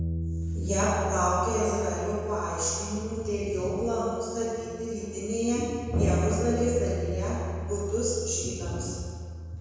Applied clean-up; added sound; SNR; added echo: none; Bass guitar; 4 dB; reverberation time 1.9 s.